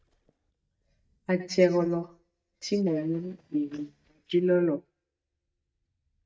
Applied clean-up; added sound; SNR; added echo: neural mask model DeepFilterNet 3.